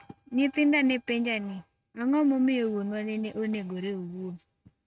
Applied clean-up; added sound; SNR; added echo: neural mask model RNNoise.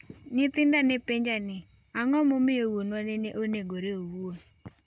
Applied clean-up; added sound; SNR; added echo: none; none; none; none.